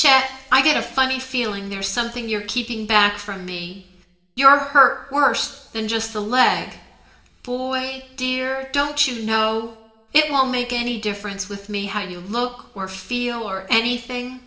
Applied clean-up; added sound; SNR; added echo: none; none; none; reverberation time 0.8 s.